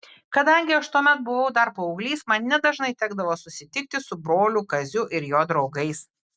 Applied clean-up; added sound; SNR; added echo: none; none; none; none.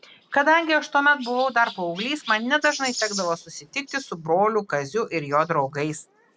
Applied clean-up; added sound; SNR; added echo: none; Chirp, tweet; 16 dB; none.